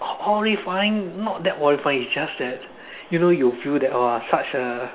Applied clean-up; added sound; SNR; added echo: none; none; none; none.